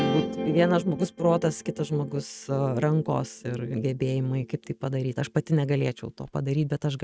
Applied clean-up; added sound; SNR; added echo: neural mask model RNNoise.